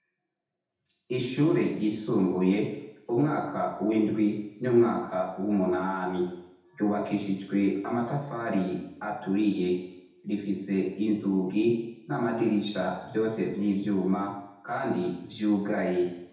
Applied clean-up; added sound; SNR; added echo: none; none; none; reverberation time 0.8 s.